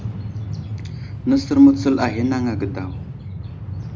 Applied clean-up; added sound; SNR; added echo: none; Train; 8 dB; reverberation time 0.2 s.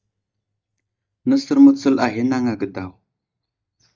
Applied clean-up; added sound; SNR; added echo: neural mask model DeepFilterNet 3.